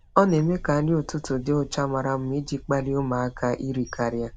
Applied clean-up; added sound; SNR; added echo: none; Wind / Bird; 19 dB; none.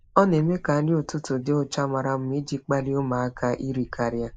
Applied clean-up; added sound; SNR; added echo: neural mask model Resemble Enhance denoiser.